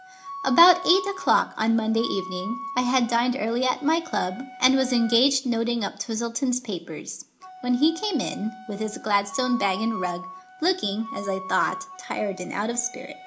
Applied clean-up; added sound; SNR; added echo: none; Wind instrument, woodwind instrument; 14 dB; reverberation time 0.4 s.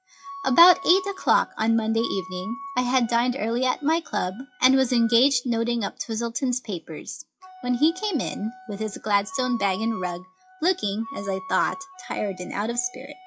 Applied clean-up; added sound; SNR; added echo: classical method WPE with log-MMSE.